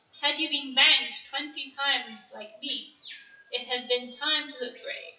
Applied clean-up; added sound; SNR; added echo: classical method WPE with log-MMSE.